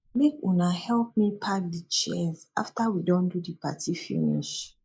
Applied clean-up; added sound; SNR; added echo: neural mask model Resemble Enhance denoiser.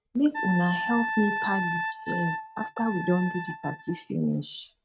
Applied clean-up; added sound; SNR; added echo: neural mask model RNNoise.